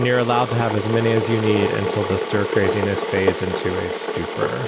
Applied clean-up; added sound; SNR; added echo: none; Boiling / Water; 3 dB; none.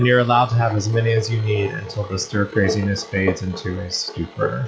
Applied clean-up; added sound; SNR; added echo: classical method log-MMSE.